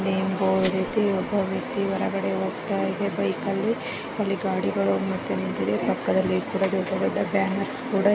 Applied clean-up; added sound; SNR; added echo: none; Glass; 17 dB; none.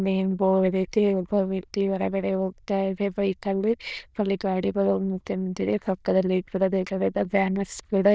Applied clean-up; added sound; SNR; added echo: neural diffusion model UNIVERSE++.